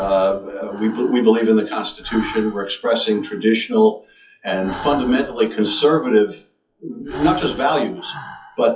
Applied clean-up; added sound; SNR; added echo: classical method WPE with log-MMSE.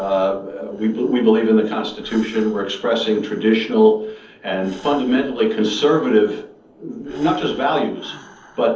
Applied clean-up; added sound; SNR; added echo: neural separator model SepFormer DNS4.